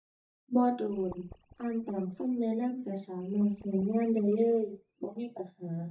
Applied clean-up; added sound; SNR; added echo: neural mask model DeepFilterNet 3.